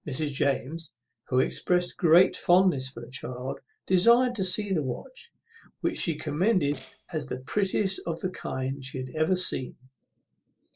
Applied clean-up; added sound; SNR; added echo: neural separator model SepFormer DNS4.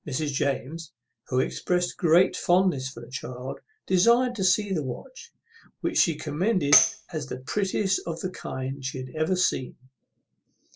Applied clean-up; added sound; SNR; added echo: none; Tambourine; 2 dB; none.